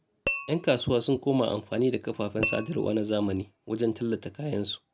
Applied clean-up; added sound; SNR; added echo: none; Tap / Glass; 8 dB; none.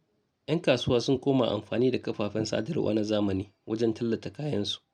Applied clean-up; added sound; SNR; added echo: none; none; none; none.